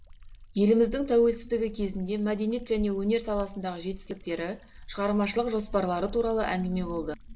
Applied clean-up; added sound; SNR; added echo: none; Liquid; 15 dB; none.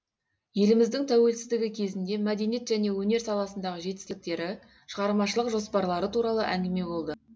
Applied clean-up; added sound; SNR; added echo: none; none; none; none.